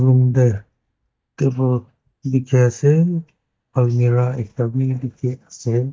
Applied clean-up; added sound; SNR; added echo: neural mask model DeepFilterNet 3.